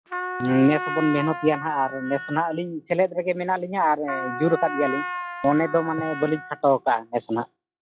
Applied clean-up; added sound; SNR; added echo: classical method log-MMSE.